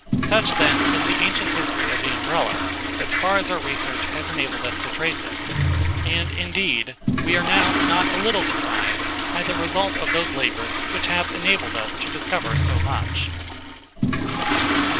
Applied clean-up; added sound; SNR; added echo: none; Toilet flush; -3 dB; none.